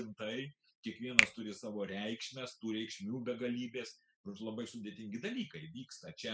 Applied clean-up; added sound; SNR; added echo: classical method spectral subtraction.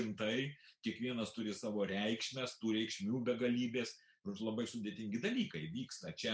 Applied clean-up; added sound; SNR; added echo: none; none; none; none.